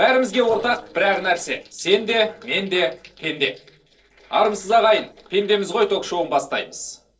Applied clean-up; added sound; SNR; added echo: neural separator model SepFormer DNS4.